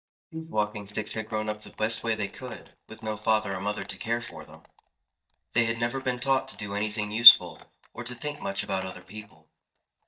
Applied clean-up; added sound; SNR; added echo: neural mask model DeepFilterNet 3.